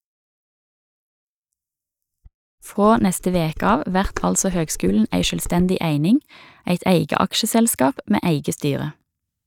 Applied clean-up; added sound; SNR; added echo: neural mask model DeepFilterNet 3.